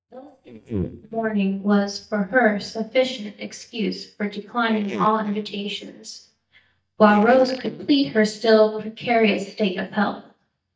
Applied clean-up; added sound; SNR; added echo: neural mask model DeepFilterNet 3.